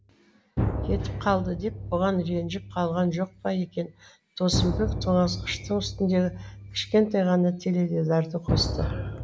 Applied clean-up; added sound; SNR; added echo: none; Drum; 6 dB; none.